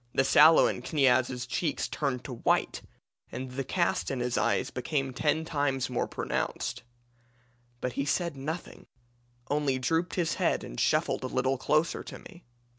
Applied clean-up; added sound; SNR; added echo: none; none; none; none.